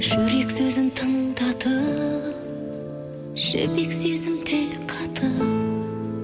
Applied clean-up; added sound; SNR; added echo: none; none; none; none.